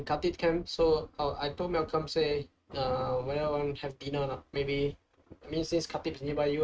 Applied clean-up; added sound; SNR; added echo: neural mask model RNNoise.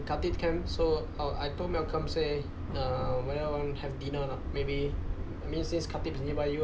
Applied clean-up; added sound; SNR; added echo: none; Subway, metro, underground; 3 dB; none.